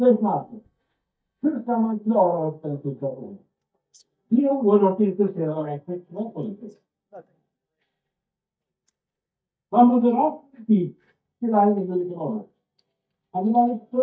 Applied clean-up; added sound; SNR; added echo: neural mask model DeepFilterNet 3.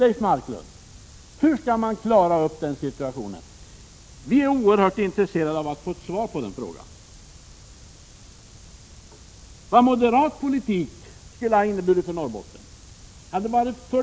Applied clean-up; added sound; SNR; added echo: none; none; none; none.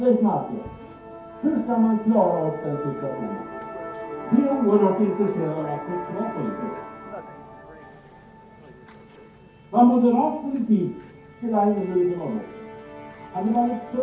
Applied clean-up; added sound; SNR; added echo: none; Musical instrument; 14 dB; reverberation time 0.6 s.